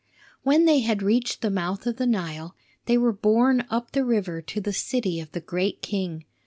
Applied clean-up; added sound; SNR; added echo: none; none; none; none.